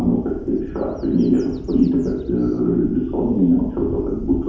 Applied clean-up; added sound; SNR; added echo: none; Wind / Bird; 13 dB; reverberation time 0.8 s.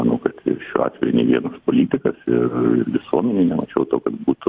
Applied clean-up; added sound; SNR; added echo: none; none; none; none.